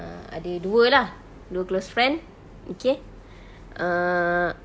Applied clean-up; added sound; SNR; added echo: none; none; none; none.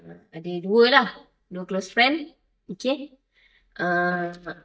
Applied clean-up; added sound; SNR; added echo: neural mask model DeepFilterNet 3.